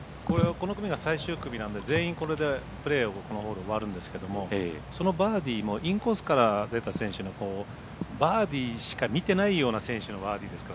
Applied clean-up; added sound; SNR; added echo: none; none; none; none.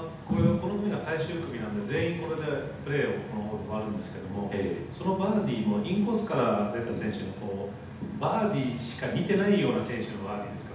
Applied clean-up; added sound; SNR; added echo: none; none; none; reverberation time 0.8 s.